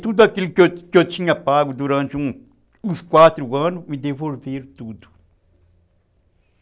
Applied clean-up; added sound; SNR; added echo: none; none; none; none.